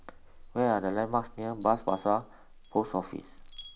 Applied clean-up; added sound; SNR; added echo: none; Glass; 13 dB; none.